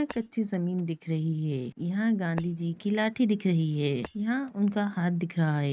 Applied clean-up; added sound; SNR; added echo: neural mask model RNNoise.